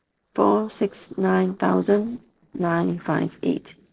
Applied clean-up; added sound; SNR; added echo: neural separator model SepFormer DNS4.